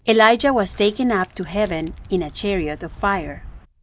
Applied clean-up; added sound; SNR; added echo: none; Walk, footsteps; 17 dB; none.